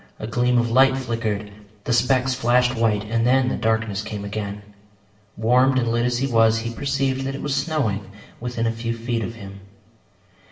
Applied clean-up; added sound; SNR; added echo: none; none; none; reverberation time 0.7 s.